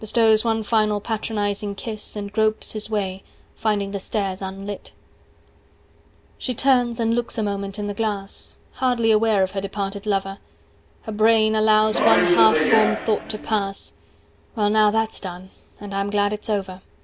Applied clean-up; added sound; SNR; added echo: none; Subway, metro, underground; -1 dB; none.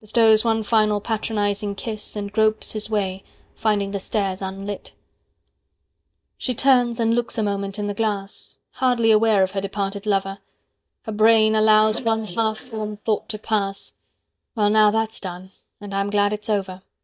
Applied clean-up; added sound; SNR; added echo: neural mask model DeepFilterNet 3.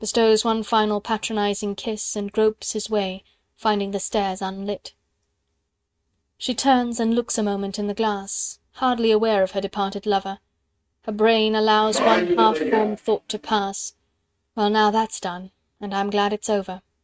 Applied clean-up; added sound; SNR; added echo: neural mask model RNNoise.